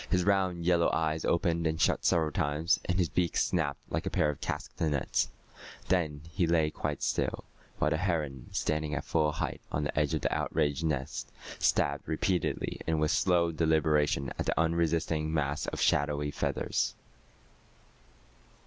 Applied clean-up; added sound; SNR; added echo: none; none; none; none.